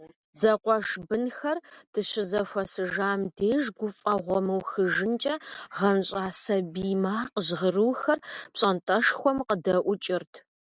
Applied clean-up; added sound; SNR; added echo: none; none; none; none.